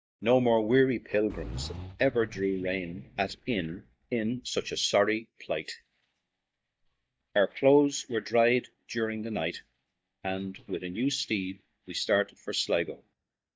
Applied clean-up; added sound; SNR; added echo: neural mask model DeepFilterNet 3.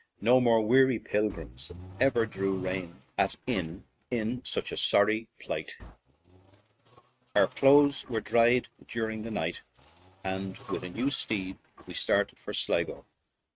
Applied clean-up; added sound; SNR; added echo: neural mask model RNNoise.